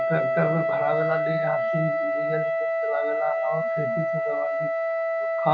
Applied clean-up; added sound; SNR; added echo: none; Wind instrument, woodwind instrument; -5 dB; none.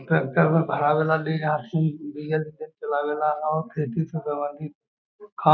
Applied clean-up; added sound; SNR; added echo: none; none; none; none.